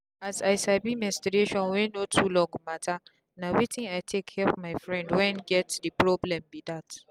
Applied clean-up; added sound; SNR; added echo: none; none; none; none.